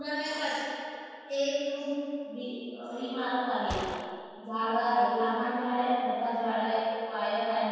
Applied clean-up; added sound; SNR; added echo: none; Gunshot, gunfire; 10 dB; reverberation time 2.1 s.